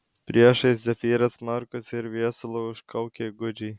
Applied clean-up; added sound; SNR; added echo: none; none; none; none.